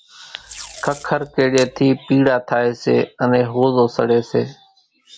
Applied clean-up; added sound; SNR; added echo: none; Packing tape, duct tape; 18 dB; none.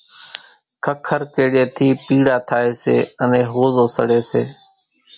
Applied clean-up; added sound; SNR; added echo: none; none; none; none.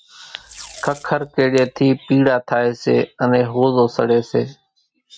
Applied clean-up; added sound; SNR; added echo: neural mask model RNNoise.